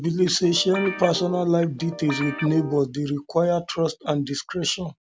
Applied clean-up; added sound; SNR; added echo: none; Guitar; 11 dB; none.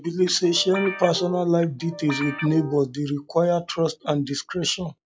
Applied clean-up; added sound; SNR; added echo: classical method log-MMSE.